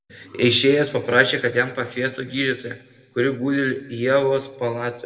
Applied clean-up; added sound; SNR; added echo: none; none; none; reverberation time 1.2 s.